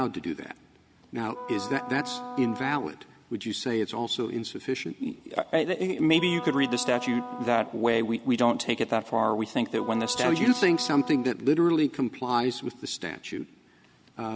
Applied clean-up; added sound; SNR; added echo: none; Wind instrument, woodwind instrument; 13 dB; none.